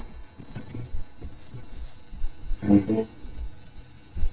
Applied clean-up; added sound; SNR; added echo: neural mask model DeepFilterNet 3.